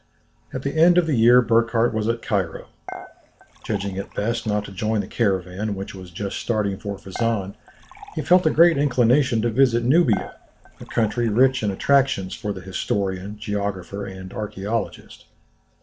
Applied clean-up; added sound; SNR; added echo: none; Dishes, pots, and pans / Chink, clink; 18 dB; none.